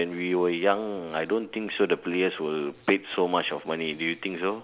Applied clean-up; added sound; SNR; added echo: none; none; none; none.